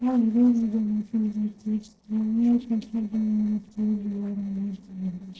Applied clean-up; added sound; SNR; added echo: neural separator model SepFormer DNS4.